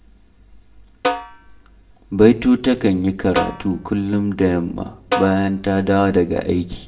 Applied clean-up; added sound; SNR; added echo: none; Snare drum; 9 dB; reverberation time 0.4 s.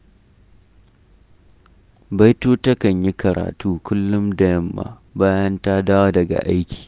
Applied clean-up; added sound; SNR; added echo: none; none; none; none.